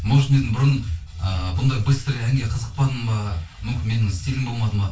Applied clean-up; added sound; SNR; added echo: none; none; none; reverberation time 0.2 s.